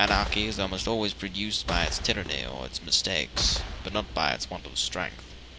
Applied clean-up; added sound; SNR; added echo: none; Boom; 6 dB; none.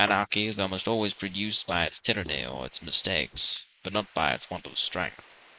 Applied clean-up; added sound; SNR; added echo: neural mask model Resemble Enhance denoiser.